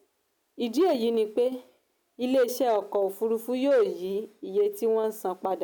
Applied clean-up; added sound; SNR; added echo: none; none; none; none.